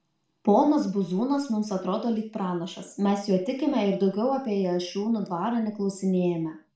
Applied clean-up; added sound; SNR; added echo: none; none; none; reverberation time 0.4 s.